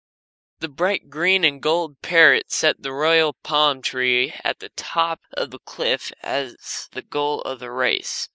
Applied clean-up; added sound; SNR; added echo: neural mask model Resemble Enhance denoiser.